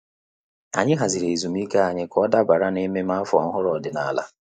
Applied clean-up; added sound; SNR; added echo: neural mask model Resemble Enhance denoiser.